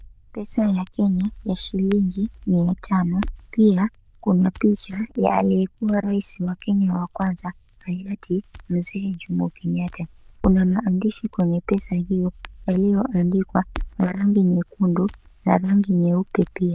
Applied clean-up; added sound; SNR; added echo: neural diffusion model UNIVERSE++.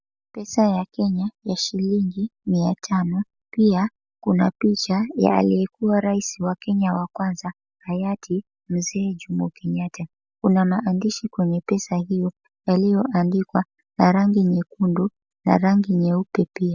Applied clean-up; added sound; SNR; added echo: none; none; none; none.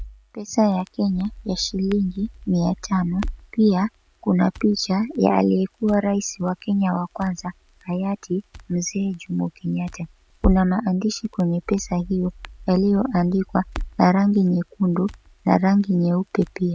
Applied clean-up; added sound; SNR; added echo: none; Crackle; 15 dB; none.